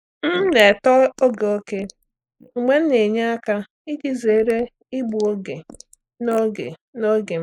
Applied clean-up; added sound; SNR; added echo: neural mask model Resemble Enhance denoiser.